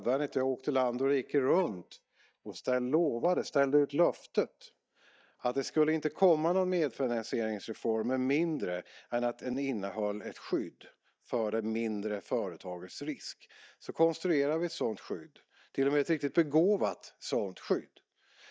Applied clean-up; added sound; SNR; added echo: neural mask model DeepFilterNet 3.